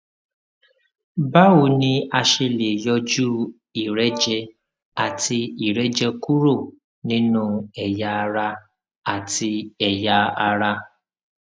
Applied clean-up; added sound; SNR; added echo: none; Brass instrument; 15 dB; none.